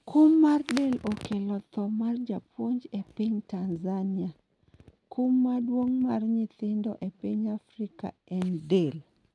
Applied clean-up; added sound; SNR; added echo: none; none; none; none.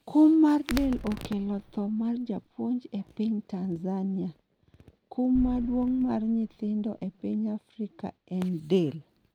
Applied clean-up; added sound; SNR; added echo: none; Boom; 14 dB; none.